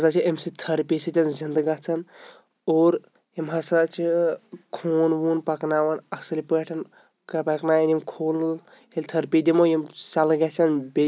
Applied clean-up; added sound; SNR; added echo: none; none; none; none.